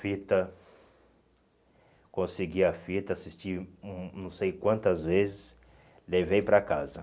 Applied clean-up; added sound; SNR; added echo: none; none; none; none.